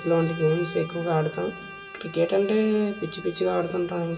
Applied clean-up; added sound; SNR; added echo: none; Bowed string instrument; 15 dB; reverberation time 0.9 s.